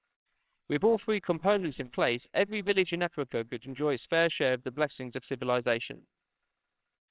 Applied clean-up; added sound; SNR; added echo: neural separator model SepFormer WHAMR!.